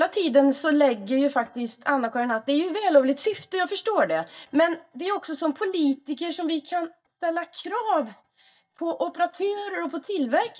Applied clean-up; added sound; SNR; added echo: neural mask model DeepFilterNet 3.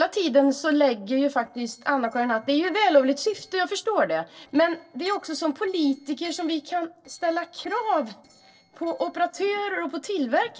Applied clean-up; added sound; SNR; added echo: neural separator model SepFormer DNS4.